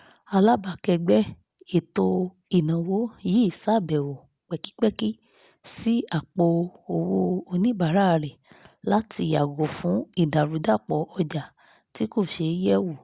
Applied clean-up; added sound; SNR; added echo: none; none; none; none.